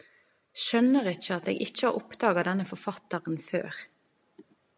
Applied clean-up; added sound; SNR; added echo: none; none; none; none.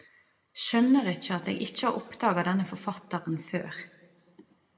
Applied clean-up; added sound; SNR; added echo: none; none; none; reverberation time 1.0 s.